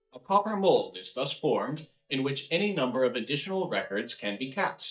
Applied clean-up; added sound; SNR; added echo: neural mask model DeepFilterNet 3.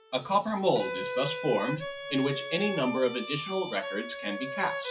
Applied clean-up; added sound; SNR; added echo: classical method WPE with log-MMSE.